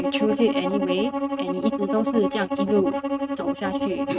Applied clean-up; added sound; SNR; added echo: neural mask model RNNoise.